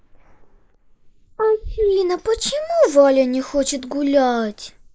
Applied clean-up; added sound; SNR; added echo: neural mask model Resemble Enhance denoiser.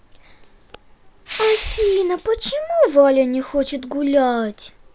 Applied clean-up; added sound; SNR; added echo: none; Crushing; 11 dB; none.